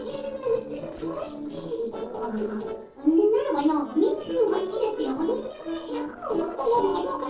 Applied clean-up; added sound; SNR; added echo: neural separator model SepFormer DNS4.